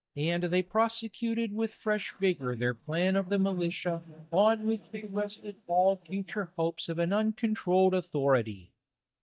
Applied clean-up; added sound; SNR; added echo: neural mask model DeepFilterNet 3.